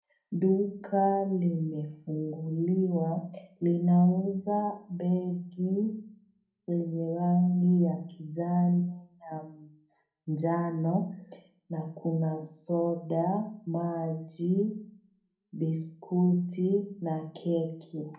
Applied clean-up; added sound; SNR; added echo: none; none; none; reverberation time 0.6 s.